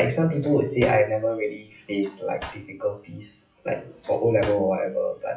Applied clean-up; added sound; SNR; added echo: classical method WPE with log-MMSE.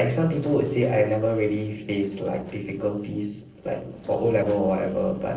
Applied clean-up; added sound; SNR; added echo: neural separator model SepFormer DNS4.